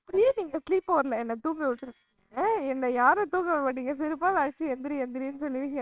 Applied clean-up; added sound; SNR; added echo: neural separator model SepFormer WHAMR!.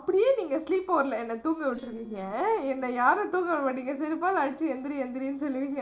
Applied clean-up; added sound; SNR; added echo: neural separator model SepFormer DNS4.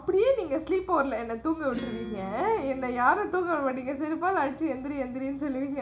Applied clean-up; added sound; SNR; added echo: none; Acoustic guitar / Strum; 16 dB; reverberation time 0.4 s.